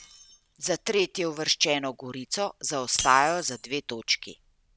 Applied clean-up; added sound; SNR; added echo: none; Shatter; 11 dB; none.